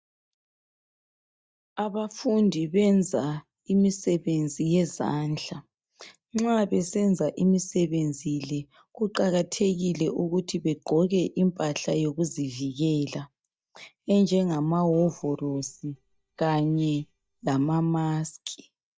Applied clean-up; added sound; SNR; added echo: neural mask model DeepFilterNet 3.